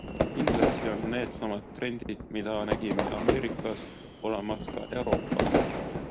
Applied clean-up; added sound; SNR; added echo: none; Fire / Fireworks; -4 dB; none.